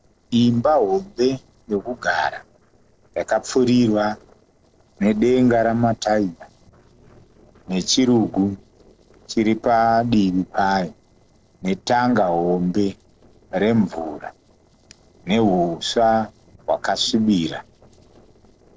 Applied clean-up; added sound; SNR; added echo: neural separator model SepFormer DNS4.